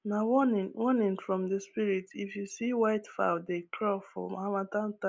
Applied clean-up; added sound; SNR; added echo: none; none; none; none.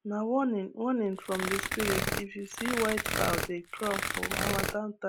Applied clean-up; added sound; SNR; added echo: none; Tearing; 1 dB; none.